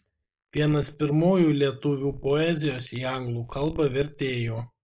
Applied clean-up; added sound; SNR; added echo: neural mask model Resemble Enhance denoiser.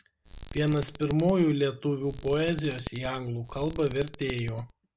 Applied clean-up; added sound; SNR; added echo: none; Alarm; -2 dB; none.